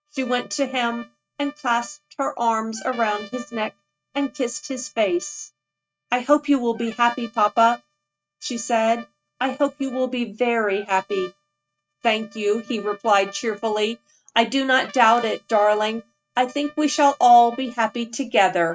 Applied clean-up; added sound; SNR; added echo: neural mask model RNNoise.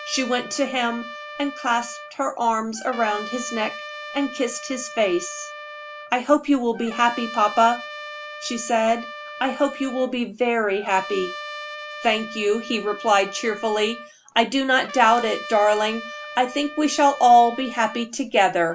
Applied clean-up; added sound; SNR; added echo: none; Trumpet; 14 dB; none.